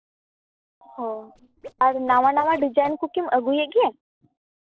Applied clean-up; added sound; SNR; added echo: neural separator model SepFormer DNS4.